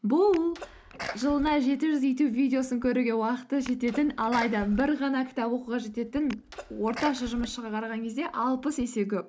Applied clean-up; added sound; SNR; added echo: none; Sneeze; 16 dB; none.